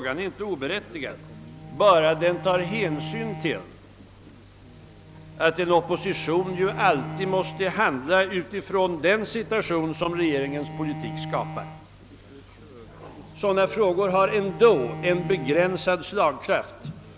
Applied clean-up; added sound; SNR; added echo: none; Bowed string instrument; 14 dB; none.